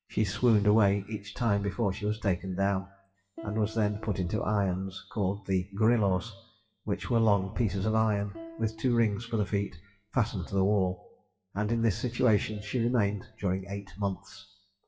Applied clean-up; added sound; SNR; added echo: classical method WPE with log-MMSE.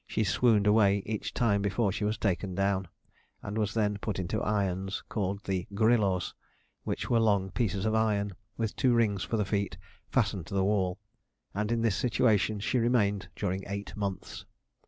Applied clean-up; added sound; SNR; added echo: none; none; none; none.